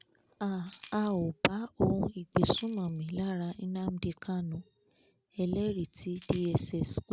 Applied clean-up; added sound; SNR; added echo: none; Chime; 2 dB; none.